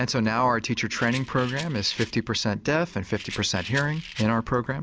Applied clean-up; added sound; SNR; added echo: none; Rattle; 15 dB; none.